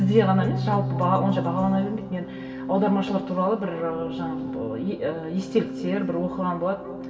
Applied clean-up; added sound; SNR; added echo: none; Organ; 6 dB; reverberation time 2.4 s.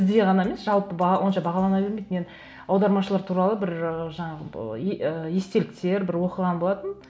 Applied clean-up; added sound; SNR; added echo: none; none; none; none.